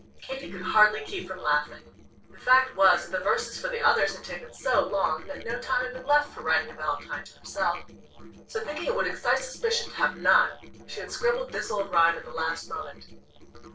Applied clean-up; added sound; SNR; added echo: neural separator model SepFormer DNS4.